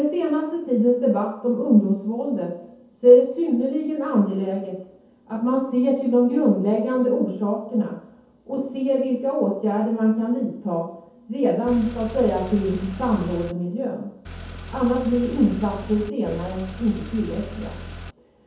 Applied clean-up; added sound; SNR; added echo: none; Car; 13 dB; reverberation time 0.7 s.